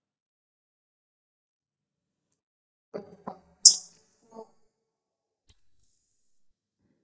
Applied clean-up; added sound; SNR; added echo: neural mask model DeepFilterNet 3.